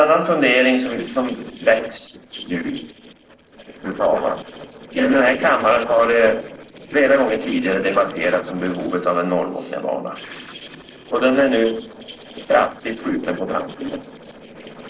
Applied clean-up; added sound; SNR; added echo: neural separator model SepFormer DNS4.